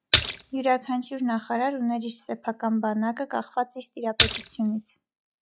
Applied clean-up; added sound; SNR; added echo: classical method log-MMSE.